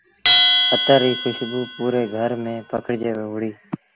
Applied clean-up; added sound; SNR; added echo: none; Bell; -2 dB; none.